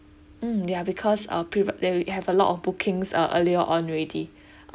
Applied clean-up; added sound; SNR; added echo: none; none; none; none.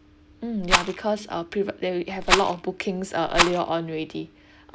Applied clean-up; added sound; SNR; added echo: none; Rattle; -2 dB; none.